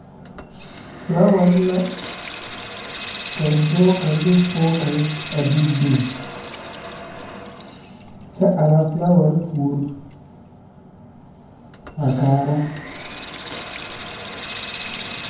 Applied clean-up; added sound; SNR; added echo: none; Sink (filling or washing) / Water tap, faucet; 14 dB; reverberation time 0.9 s.